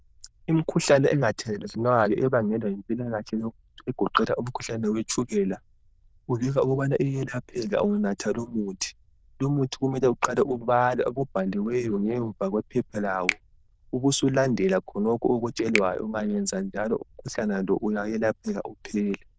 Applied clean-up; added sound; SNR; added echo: neural diffusion model UNIVERSE++.